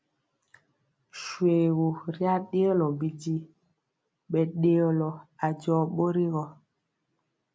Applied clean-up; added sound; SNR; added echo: none; none; none; none.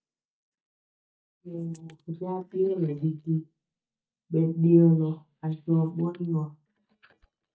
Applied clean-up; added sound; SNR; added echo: neural mask model DeepFilterNet 3.